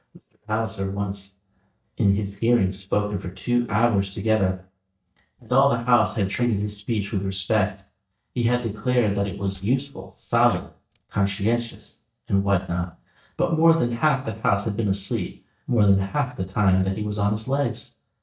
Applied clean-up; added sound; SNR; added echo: neural mask model DeepFilterNet 3.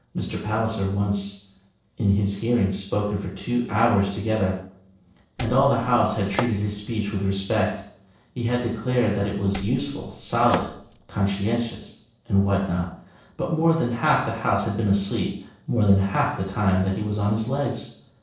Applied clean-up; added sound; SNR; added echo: neural separator model SepFormer DNS4.